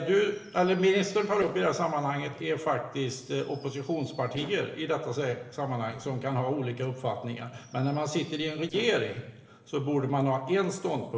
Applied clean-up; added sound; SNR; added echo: neural separator model SepFormer DNS4.